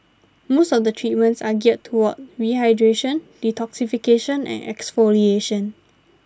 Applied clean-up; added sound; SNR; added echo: none; none; none; none.